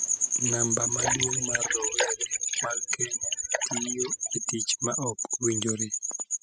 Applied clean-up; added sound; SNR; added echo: classical method spectral subtraction.